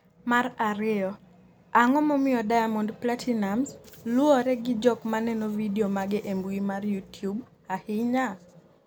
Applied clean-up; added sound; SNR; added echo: none; none; none; none.